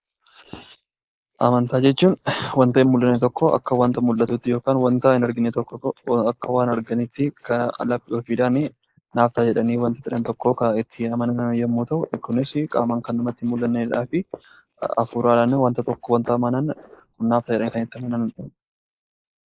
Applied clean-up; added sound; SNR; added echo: neural mask model Resemble Enhance denoiser.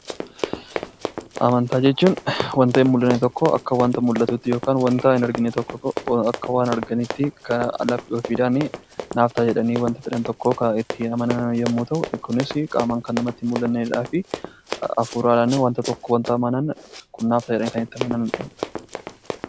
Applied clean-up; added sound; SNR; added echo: none; Run; 10 dB; none.